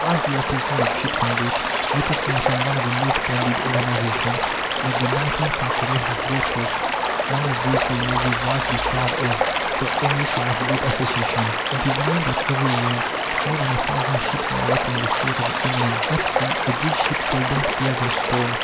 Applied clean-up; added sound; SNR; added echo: none; Stream / Liquid; -3 dB; none.